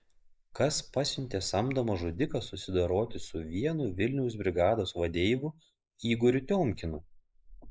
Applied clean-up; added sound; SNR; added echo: neural mask model Resemble Enhance denoiser.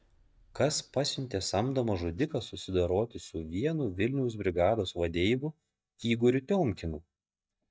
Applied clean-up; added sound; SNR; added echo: neural mask model DeepFilterNet 3.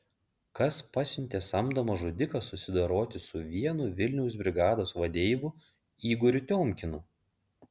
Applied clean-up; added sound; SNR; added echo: none; none; none; none.